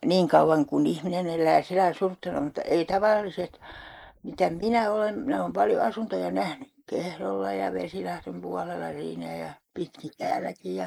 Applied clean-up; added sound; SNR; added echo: neural mask model Resemble Enhance denoiser.